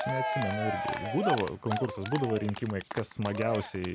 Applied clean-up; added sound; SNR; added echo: none; Cheering; 3 dB; none.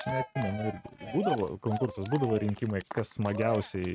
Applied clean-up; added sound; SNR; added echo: neural mask model RNNoise.